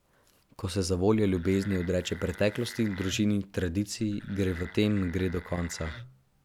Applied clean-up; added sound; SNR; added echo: none; Wood; 17 dB; none.